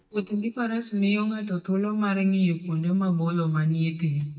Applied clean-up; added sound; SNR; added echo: neural mask model DeepFilterNet 3.